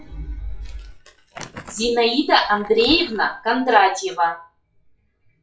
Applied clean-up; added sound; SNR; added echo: classical method WPE with log-MMSE.